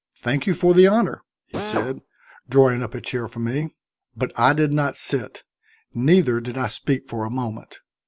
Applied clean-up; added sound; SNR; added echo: none; Drill; 7 dB; none.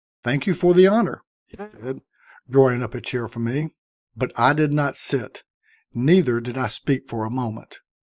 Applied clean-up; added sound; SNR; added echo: neural mask model DeepFilterNet 3.